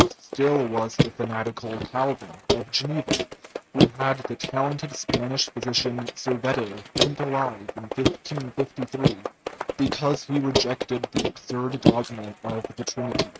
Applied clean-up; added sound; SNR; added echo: neural mask model RNNoise.